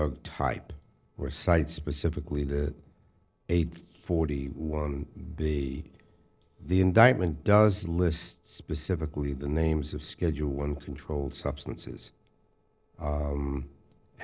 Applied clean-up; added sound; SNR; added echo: neural separator model SepFormer DNS4.